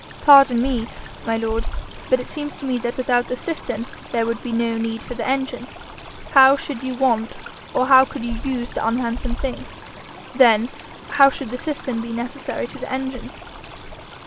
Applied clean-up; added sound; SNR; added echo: none; Stream; 11 dB; none.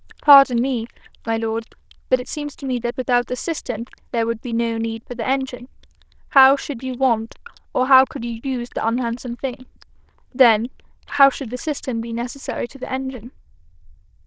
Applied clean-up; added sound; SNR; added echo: neural diffusion model UNIVERSE++.